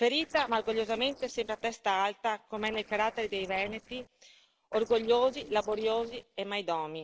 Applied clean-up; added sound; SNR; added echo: neural separator model SepFormer DNS4.